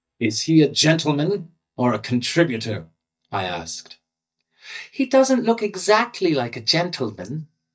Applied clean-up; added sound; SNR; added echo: neural mask model DeepFilterNet 3.